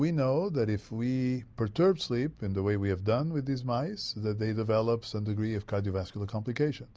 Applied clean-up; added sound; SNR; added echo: none; none; none; none.